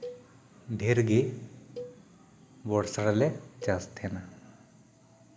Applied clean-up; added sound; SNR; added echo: none; Cowbell; 18 dB; none.